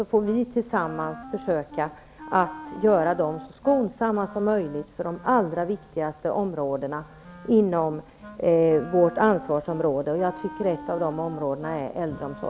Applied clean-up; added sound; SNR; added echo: none; Wind instrument, woodwind instrument; 17 dB; none.